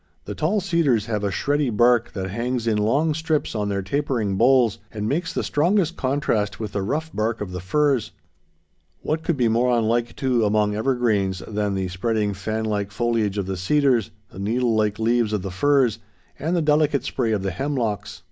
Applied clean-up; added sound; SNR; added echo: none; none; none; none.